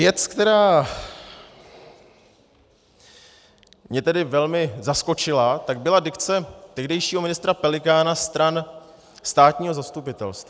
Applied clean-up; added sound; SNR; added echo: none; none; none; none.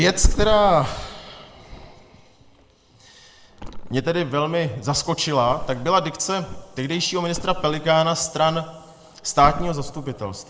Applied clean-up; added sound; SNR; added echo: none; Thump, thud; 7 dB; reverberation time 1.3 s.